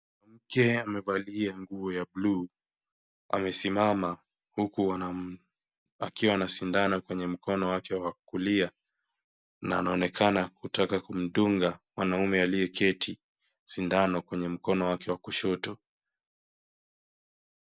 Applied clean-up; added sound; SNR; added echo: none; none; none; none.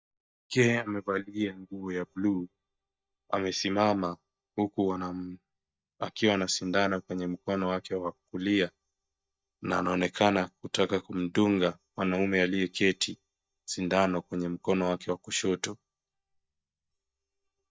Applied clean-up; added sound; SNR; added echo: neural mask model DeepFilterNet 3.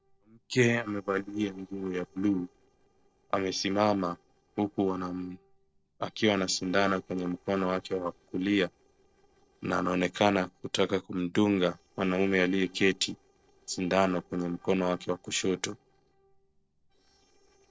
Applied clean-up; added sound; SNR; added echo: neural separator model SepFormer DNS4.